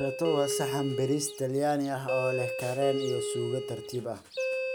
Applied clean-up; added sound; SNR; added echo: none; Doorbell; 3 dB; none.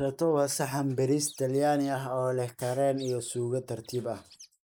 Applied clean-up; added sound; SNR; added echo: neural mask model Resemble Enhance denoiser.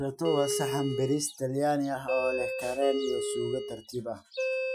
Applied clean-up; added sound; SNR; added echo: classical method Wiener filter.